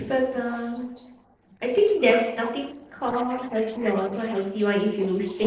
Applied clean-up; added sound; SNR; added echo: neural separator model SepFormer DNS4.